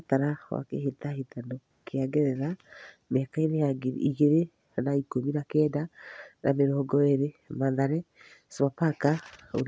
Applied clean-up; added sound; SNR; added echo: none; none; none; none.